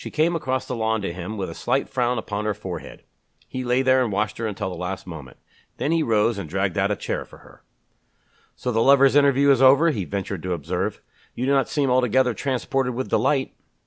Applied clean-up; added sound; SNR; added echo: none; none; none; none.